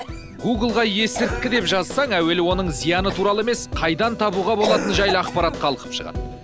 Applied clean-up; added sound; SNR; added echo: none; Cough; 11 dB; none.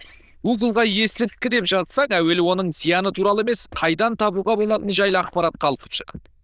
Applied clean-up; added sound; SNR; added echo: neural diffusion model UNIVERSE++.